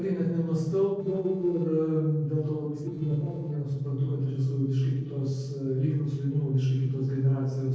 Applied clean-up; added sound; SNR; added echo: neural separator model SepFormer DNS4.